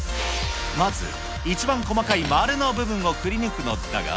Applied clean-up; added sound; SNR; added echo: none; Cutlery, silverware; 14 dB; none.